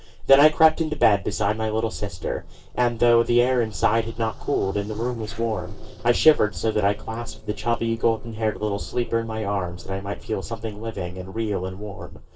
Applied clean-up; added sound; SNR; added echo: neural separator model SepFormer DNS4.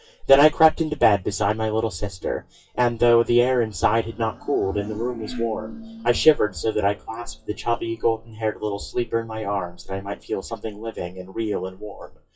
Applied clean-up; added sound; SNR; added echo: classical method WPE with log-MMSE.